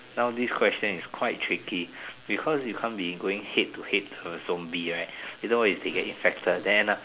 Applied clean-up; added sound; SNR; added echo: none; none; none; none.